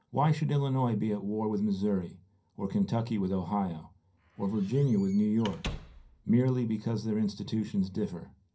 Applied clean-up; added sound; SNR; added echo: none; Squeak / Slam; 14 dB; reverberation time 0.3 s.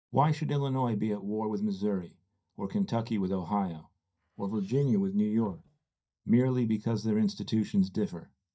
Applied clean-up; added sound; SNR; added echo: neural mask model DeepFilterNet 3.